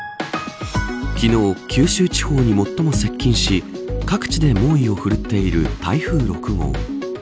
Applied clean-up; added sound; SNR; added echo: none; none; none; none.